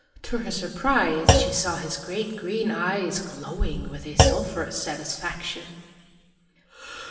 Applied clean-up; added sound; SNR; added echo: none; Thump, thud; -2 dB; reverberation time 1.9 s.